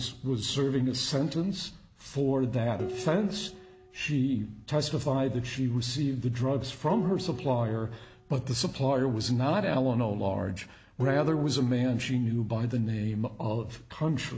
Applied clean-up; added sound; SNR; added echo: none; Dishes, pots, and pans; 17 dB; none.